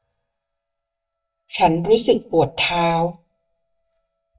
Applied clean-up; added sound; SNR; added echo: neural mask model DeepFilterNet 3.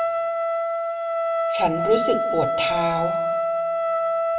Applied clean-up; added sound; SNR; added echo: none; Trumpet; -5 dB; reverberation time 1.1 s.